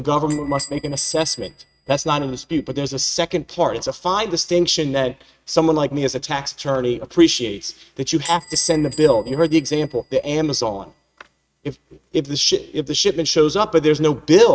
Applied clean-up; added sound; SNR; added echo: neural mask model RNNoise.